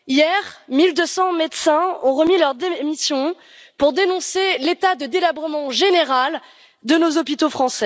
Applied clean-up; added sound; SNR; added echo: none; none; none; none.